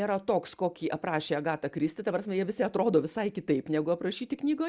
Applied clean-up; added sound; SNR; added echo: none; none; none; none.